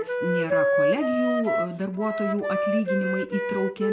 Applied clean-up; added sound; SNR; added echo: none; Wind instrument, woodwind instrument; -2 dB; reverberation time 0.7 s.